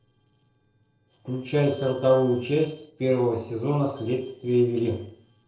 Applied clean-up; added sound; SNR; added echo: neural separator model SepFormer DNS4.